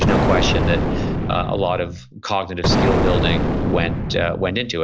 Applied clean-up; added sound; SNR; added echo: none; Explosion; -3 dB; none.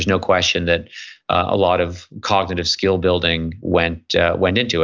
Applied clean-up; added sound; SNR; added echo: none; none; none; none.